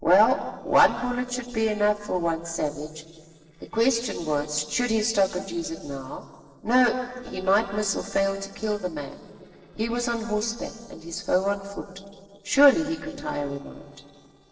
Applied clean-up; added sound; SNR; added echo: neural separator model SepFormer DNS4.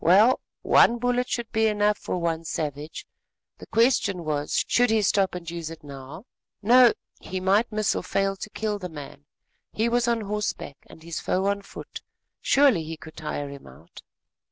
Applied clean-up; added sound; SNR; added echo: none; none; none; none.